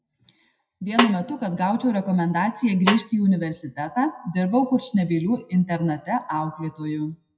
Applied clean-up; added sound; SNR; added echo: classical method WPE with log-MMSE.